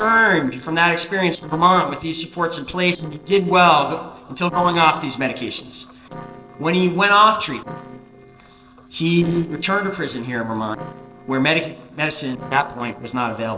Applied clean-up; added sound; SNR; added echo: neural separator model SepFormer DNS4.